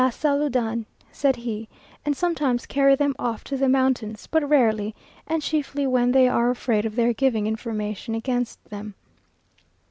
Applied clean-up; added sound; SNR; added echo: none; none; none; none.